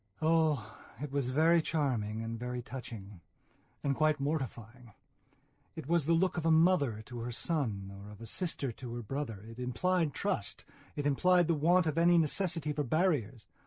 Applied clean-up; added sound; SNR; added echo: neural separator model SepFormer DNS4.